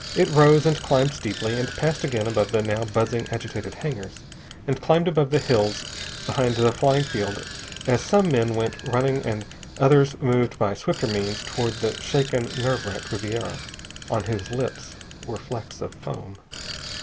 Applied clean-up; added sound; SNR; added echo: none; Bicycle; 13 dB; none.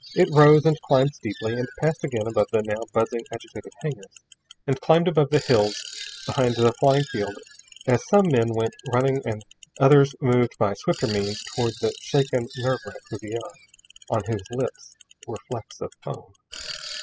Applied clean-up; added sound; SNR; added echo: classical method spectral subtraction.